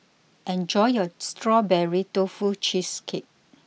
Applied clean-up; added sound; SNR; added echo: none; none; none; none.